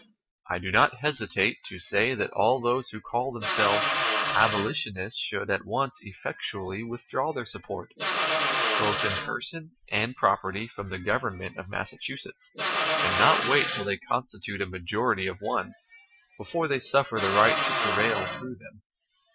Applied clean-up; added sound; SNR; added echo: classical method Wiener filter.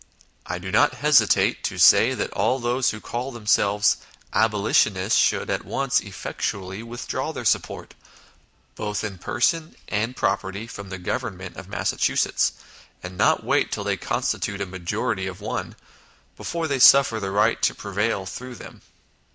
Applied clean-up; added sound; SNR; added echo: none; none; none; none.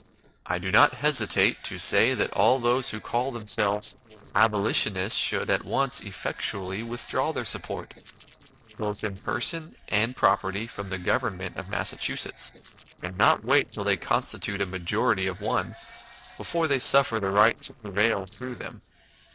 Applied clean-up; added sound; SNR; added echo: neural separator model SepFormer DNS4.